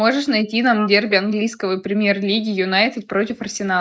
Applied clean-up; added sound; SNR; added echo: neural mask model Resemble Enhance denoiser.